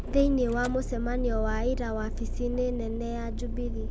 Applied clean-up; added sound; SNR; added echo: none; Idling / Engine starting / Door / Car; 1 dB; none.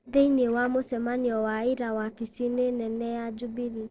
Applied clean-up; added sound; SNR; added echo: neural separator model SepFormer DNS4.